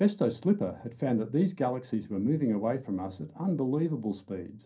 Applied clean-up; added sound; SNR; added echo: none; none; none; reverberation time 0.3 s.